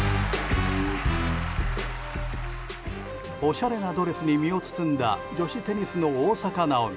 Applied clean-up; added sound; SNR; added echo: none; none; none; none.